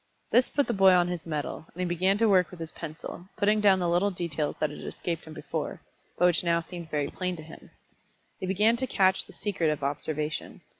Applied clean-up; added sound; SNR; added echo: none; none; none; none.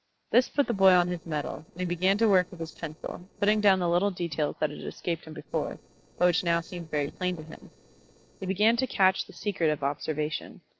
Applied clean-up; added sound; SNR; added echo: neural separator model SepFormer DNS4.